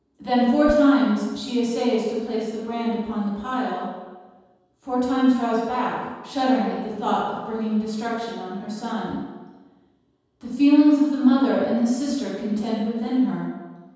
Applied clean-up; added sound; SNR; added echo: none; Whoosh, swoosh, swish; 12 dB; reverberation time 1.2 s.